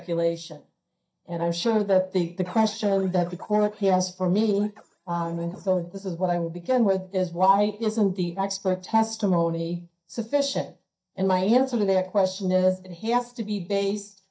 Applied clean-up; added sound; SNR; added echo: neural mask model DeepFilterNet 3.